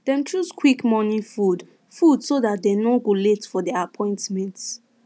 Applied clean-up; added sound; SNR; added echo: none; none; none; none.